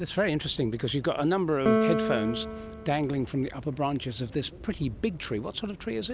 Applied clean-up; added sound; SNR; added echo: none; Piano; 2 dB; none.